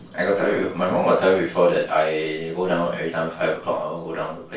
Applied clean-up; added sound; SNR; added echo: none; none; none; reverberation time 0.3 s.